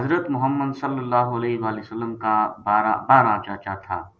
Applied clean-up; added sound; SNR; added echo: none; none; none; none.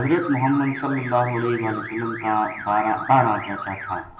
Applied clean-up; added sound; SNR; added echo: none; Alarm / Car; 11 dB; reverberation time 1.3 s.